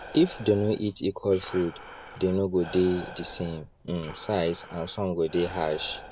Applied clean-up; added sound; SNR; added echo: none; Breathing; 16 dB; none.